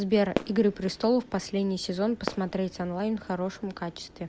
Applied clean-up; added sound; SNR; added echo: none; Fireworks; 13 dB; none.